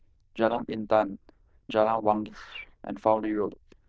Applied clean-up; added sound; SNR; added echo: neural diffusion model UNIVERSE++.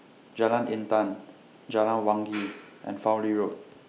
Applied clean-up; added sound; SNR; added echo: none; none; none; none.